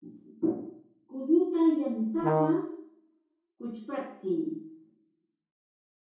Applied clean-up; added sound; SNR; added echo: none; Brass instrument; -2 dB; reverberation time 0.6 s.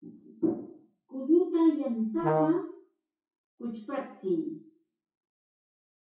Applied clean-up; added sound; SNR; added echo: classical method WPE with log-MMSE.